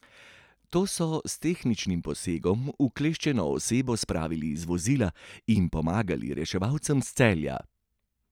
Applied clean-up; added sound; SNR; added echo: none; none; none; none.